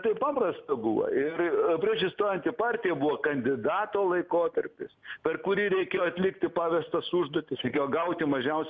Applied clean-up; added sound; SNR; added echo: none; none; none; none.